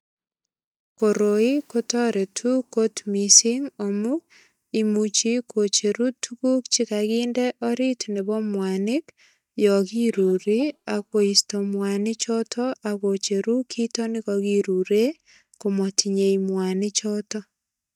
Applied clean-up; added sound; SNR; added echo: neural mask model DeepFilterNet 3.